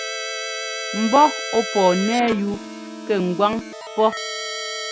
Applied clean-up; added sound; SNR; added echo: none; Keyboard (musical); 8 dB; none.